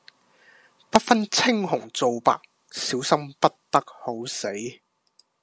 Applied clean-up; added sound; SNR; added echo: none; none; none; none.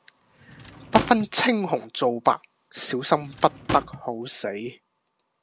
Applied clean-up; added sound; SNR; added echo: none; Drawer open or close / Wood; 10 dB; none.